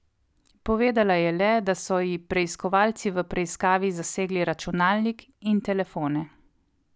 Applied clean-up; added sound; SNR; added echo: none; none; none; none.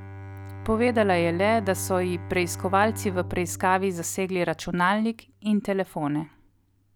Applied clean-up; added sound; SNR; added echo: none; Bowed string instrument; 13 dB; none.